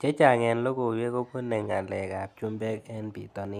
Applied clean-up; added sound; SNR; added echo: none; none; none; none.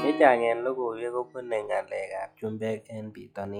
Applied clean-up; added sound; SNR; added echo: classical method log-MMSE.